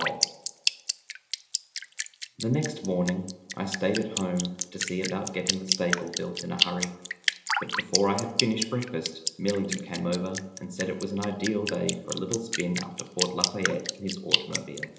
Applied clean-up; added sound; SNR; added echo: none; Drip; 2 dB; reverberation time 1.0 s.